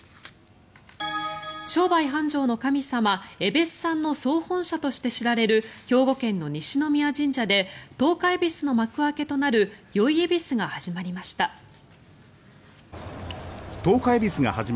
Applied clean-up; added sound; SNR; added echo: none; none; none; none.